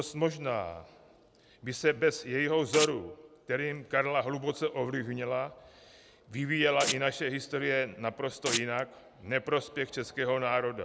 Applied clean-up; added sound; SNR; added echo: none; Domestic sounds, home sounds; 6 dB; none.